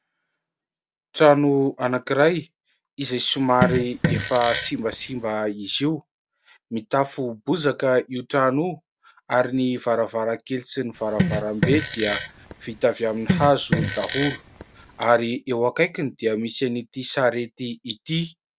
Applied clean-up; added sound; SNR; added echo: none; Fart; 3 dB; none.